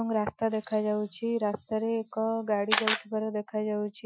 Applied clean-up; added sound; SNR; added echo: classical method Wiener filter.